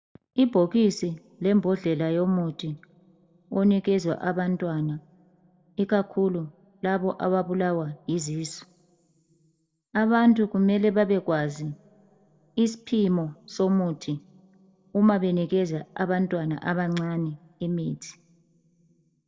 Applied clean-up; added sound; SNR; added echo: none; none; none; reverberation time 0.8 s.